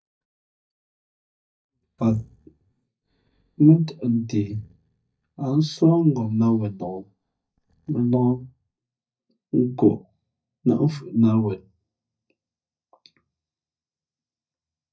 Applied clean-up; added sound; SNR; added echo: neural mask model DeepFilterNet 3.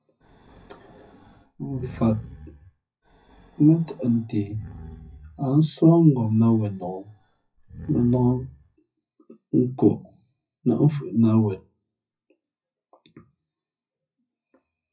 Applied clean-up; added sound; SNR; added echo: classical method WPE with log-MMSE.